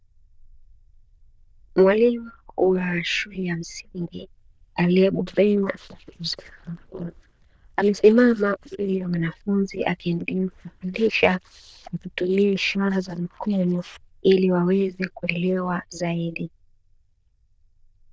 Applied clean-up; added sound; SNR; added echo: neural diffusion model UNIVERSE++.